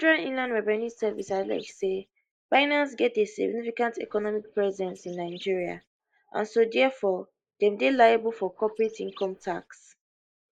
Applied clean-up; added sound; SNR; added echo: neural mask model Resemble Enhance denoiser.